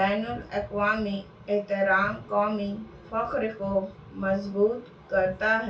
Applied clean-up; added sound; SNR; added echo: none; none; none; reverberation time 0.3 s.